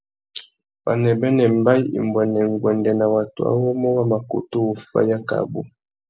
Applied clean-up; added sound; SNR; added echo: none; none; none; none.